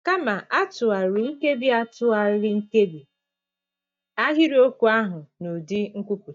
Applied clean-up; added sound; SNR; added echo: neural mask model DeepFilterNet 3.